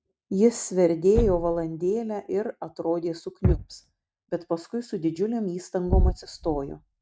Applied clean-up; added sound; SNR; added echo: neural mask model RNNoise.